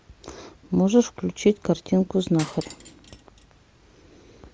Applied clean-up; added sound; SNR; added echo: none; Cutlery, silverware; 18 dB; none.